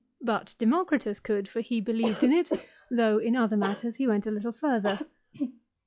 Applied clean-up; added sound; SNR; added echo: classical method log-MMSE.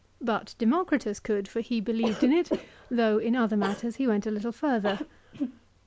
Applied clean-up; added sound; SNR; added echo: none; Cough; 10 dB; none.